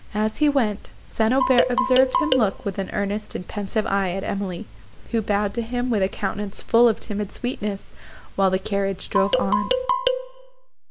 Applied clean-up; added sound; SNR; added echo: none; Marimba, xylophone; 0 dB; none.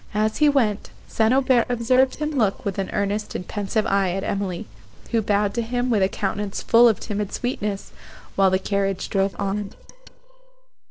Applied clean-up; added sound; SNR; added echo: neural separator model SepFormer DNS4.